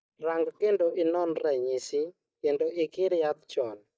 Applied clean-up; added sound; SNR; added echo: neural mask model DeepFilterNet 3.